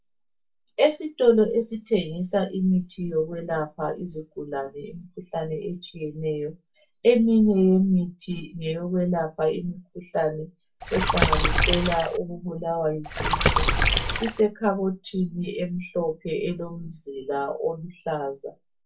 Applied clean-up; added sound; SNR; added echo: none; Water / Splash, splatter; -3 dB; reverberation time 0.1 s.